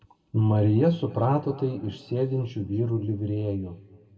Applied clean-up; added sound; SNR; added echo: none; none; none; reverberation time 1.7 s.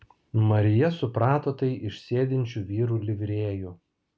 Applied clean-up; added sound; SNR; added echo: none; none; none; none.